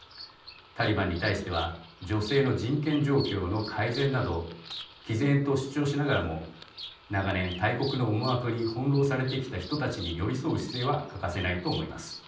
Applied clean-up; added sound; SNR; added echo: none; Bird vocalization, bird call, bird song; 15 dB; reverberation time 0.6 s.